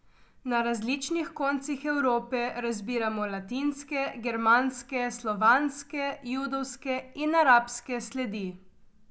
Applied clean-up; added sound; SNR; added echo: none; none; none; none.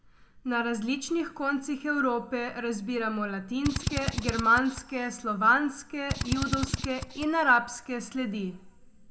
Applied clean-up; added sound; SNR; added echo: none; Drill; 4 dB; reverberation time 1.0 s.